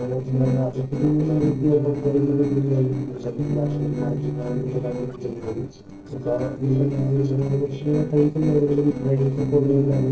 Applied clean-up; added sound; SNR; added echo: neural separator model SepFormer DNS4.